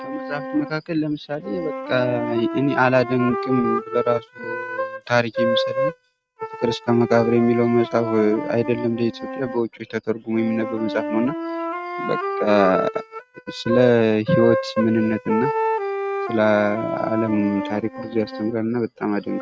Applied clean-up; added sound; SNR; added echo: neural mask model RNNoise.